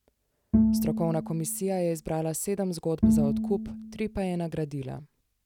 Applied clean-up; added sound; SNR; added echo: none; Bowed string instrument; -2 dB; none.